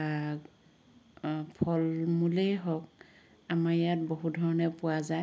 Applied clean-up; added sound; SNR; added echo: none; none; none; none.